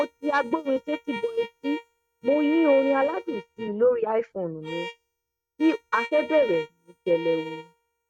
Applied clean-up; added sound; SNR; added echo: neural mask model RNNoise.